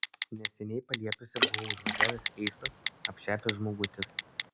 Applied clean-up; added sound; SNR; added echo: none; Telephone + Water / Splash, splatter; -5 dB; none.